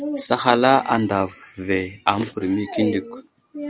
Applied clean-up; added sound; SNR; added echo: none; none; none; none.